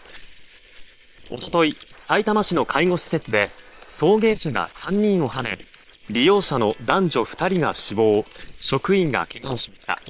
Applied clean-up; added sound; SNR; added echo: neural separator model SepFormer WHAM!.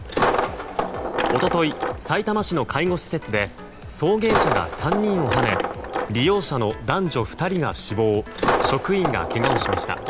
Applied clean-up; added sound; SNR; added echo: none; Coin (dropping); 2 dB; none.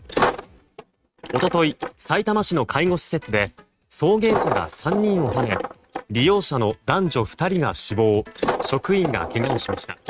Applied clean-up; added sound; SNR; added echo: neural mask model RNNoise.